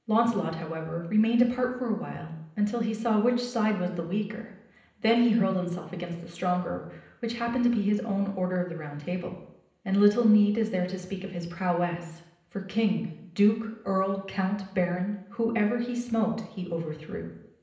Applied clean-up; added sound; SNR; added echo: none; none; none; reverberation time 0.8 s.